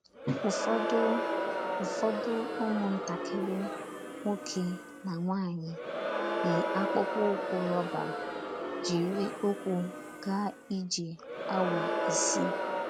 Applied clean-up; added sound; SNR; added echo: none; Crowd; 1 dB; none.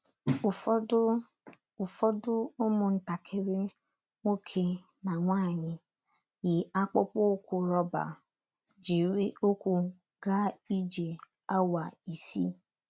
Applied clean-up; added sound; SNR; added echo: none; none; none; none.